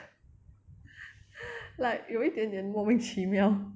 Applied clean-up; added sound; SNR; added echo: none; none; none; none.